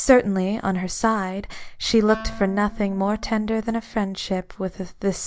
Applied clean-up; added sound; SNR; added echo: none; Wind instrument, woodwind instrument; 19 dB; none.